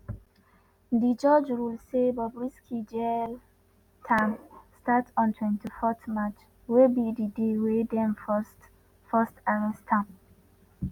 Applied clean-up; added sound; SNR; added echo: none; none; none; none.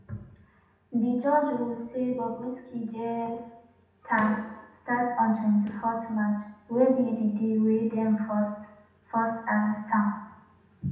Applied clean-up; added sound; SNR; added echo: none; none; none; reverberation time 0.9 s.